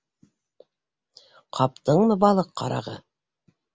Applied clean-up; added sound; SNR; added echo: none; none; none; none.